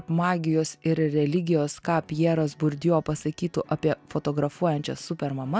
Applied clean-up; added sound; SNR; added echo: none; none; none; none.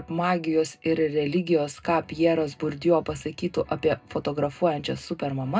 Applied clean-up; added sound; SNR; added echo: none; none; none; reverberation time 0.2 s.